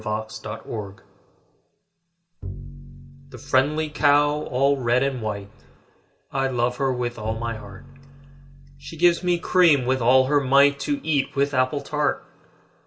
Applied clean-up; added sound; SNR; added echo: none; Bowed string instrument; 15 dB; reverberation time 0.2 s.